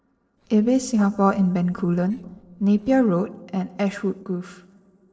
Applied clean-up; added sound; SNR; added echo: neural separator model SepFormer DNS4.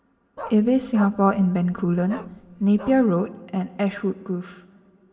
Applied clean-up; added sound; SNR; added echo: none; Bark; 17 dB; reverberation time 2.1 s.